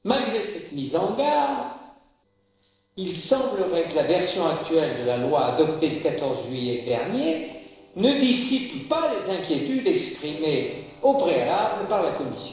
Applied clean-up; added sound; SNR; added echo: neural separator model SepFormer DNS4.